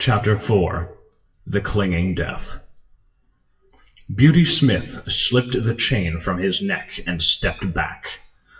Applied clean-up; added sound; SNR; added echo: classical method WPE with log-MMSE.